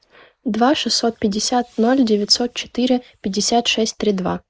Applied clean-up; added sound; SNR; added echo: neural mask model Resemble Enhance denoiser.